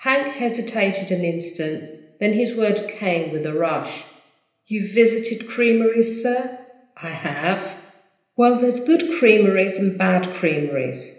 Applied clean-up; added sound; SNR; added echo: none; none; none; reverberation time 0.9 s.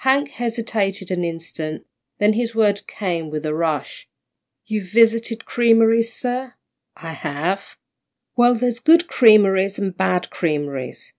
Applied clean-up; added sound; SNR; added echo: none; none; none; none.